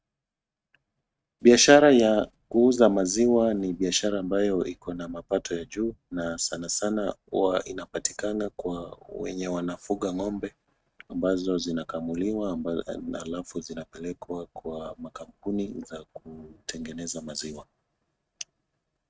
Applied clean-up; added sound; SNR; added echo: neural mask model RNNoise.